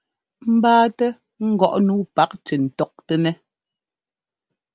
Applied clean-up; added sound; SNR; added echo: none; none; none; none.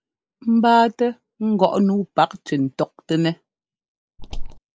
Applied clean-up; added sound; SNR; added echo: neural mask model Resemble Enhance denoiser.